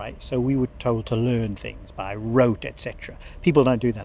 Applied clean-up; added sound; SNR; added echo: none; none; none; none.